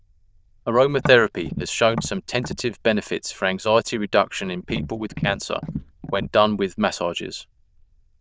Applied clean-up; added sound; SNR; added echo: neural diffusion model UNIVERSE++.